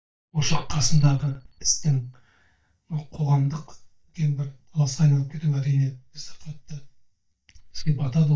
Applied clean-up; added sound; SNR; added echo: neural mask model DeepFilterNet 3.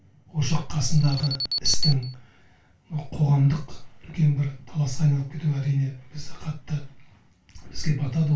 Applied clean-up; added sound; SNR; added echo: none; Alarm; 5 dB; reverberation time 0.2 s.